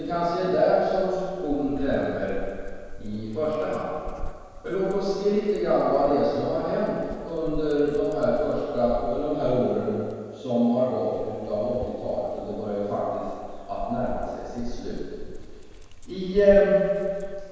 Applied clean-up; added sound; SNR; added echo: none; Dog; 12 dB; reverberation time 1.9 s.